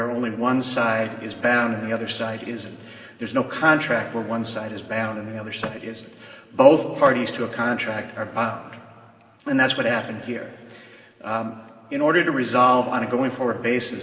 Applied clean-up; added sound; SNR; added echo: none; Vehicle; 17 dB; reverberation time 2.2 s.